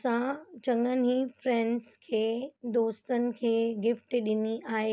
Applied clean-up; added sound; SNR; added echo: none; none; none; none.